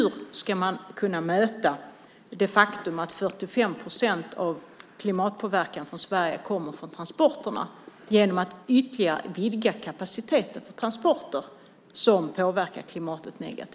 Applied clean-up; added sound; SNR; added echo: none; none; none; none.